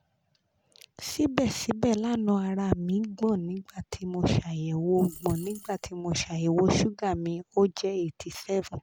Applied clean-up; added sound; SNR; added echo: none; Coin (dropping); 20 dB; none.